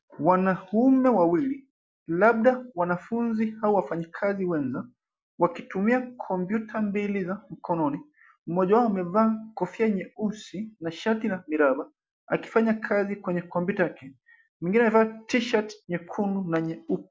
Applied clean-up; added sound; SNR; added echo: none; none; none; none.